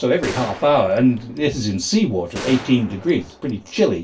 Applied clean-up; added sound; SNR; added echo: none; Gunshot, gunfire; 16 dB; reverberation time 0.2 s.